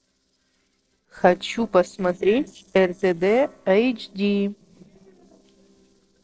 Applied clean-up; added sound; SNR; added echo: neural separator model SepFormer DNS4.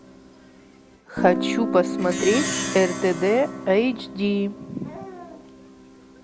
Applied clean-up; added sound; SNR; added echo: none; Guitar + Plucked string instrument; 6 dB; none.